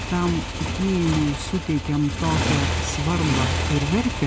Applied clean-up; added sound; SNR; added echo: none; Motorcycle; 2 dB; none.